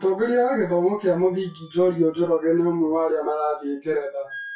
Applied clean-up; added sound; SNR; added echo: classical method WPE with log-MMSE.